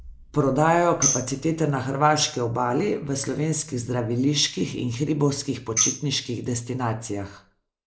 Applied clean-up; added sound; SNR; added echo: neural mask model Resemble Enhance denoiser.